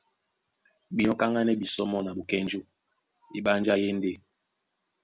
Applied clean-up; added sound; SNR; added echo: none; none; none; none.